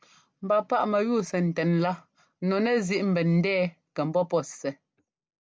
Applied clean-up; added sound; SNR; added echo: none; none; none; none.